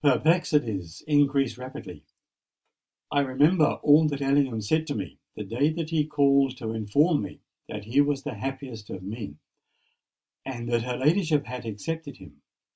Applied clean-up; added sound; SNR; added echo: none; none; none; none.